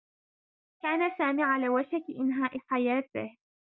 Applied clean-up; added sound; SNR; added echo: neural mask model DeepFilterNet 3.